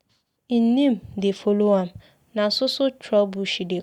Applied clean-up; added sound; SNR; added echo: none; none; none; none.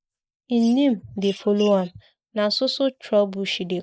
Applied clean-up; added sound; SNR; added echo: neural mask model Resemble Enhance denoiser.